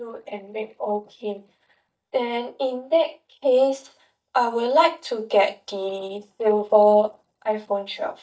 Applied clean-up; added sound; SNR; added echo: neural mask model DeepFilterNet 3.